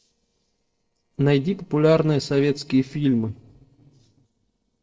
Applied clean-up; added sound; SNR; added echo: neural separator model SepFormer DNS4.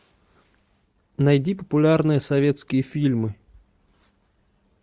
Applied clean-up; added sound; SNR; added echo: none; none; none; none.